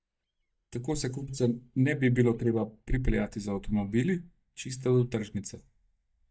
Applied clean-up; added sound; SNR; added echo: neural mask model DeepFilterNet 3.